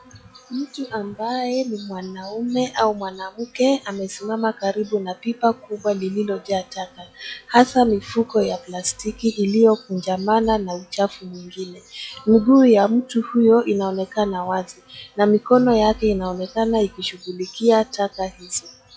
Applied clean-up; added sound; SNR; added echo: classical method log-MMSE.